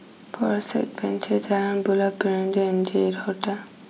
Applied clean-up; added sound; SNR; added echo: none; none; none; none.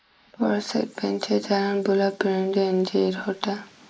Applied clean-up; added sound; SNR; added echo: neural mask model Resemble Enhance denoiser.